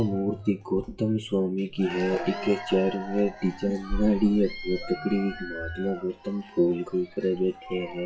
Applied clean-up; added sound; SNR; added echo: classical method WPE with log-MMSE.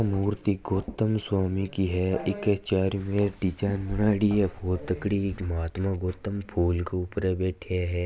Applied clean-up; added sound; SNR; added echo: none; none; none; none.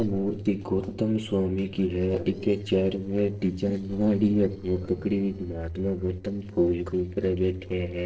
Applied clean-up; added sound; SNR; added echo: neural separator model SepFormer DNS4.